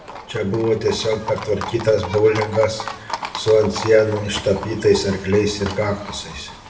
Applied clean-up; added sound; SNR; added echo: none; Livestock, farm animals, working animals; 12 dB; reverberation time 0.8 s.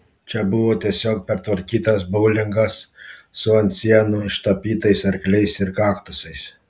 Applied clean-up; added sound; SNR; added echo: none; none; none; none.